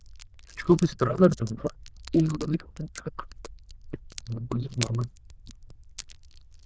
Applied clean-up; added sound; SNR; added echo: neural diffusion model UNIVERSE++.